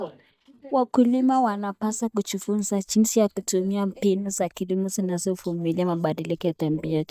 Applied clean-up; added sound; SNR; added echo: neural mask model DeepFilterNet 3.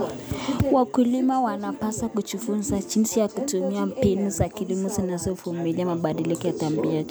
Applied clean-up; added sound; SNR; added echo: none; none; none; none.